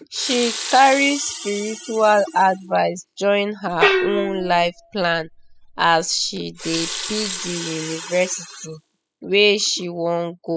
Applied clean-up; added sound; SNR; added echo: classical method spectral subtraction.